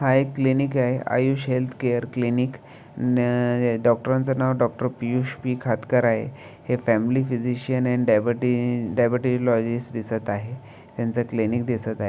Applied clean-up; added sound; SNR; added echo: none; none; none; none.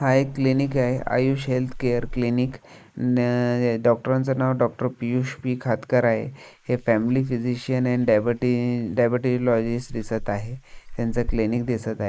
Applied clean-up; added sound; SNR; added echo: neural mask model Resemble Enhance denoiser.